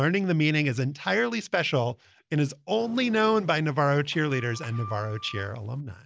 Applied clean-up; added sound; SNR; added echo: none; Sliding door; 18 dB; none.